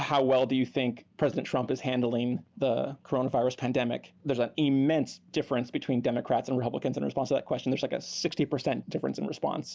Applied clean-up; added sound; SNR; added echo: none; none; none; none.